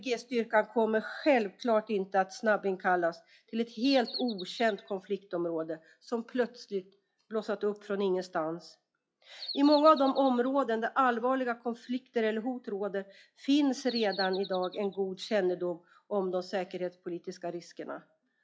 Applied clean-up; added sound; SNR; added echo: classical method log-MMSE.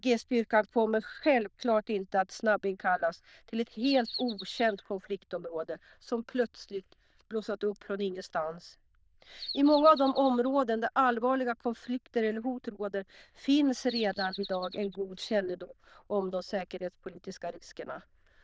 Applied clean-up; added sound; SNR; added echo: neural diffusion model UNIVERSE++.